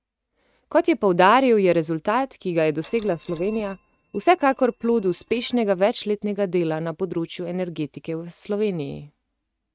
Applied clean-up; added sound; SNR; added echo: neural mask model RNNoise.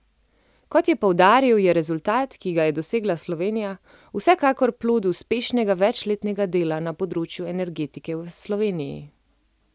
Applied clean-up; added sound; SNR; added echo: none; none; none; none.